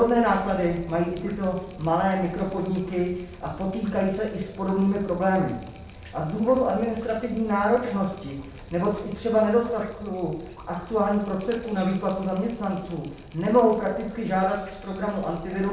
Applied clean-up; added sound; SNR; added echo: none; Drip; 17 dB; reverberation time 0.7 s.